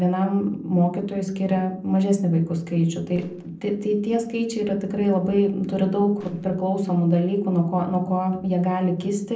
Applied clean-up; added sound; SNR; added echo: neural separator model SepFormer DNS4.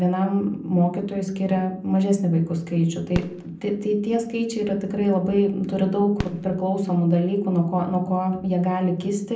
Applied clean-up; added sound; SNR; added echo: none; Fireworks; 16 dB; reverberation time 0.6 s.